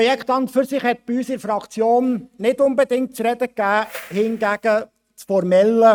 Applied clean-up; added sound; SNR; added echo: neural mask model RNNoise.